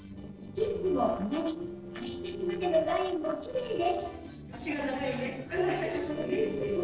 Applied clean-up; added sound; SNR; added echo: neural separator model SepFormer DNS4.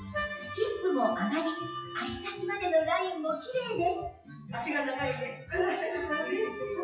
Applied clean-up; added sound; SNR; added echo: classical method WPE with log-MMSE.